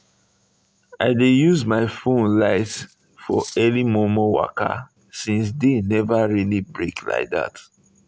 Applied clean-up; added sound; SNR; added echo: none; Cutlery, silverware; 15 dB; none.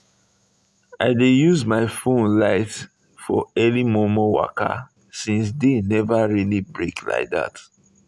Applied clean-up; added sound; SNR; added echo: none; none; none; none.